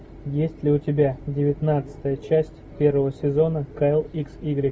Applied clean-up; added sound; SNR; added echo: none; none; none; none.